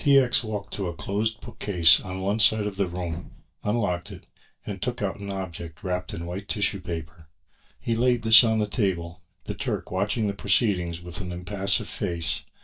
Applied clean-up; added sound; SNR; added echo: neural mask model DeepFilterNet 3.